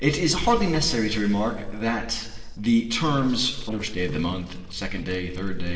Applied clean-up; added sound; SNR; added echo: neural separator model SepFormer DNS4.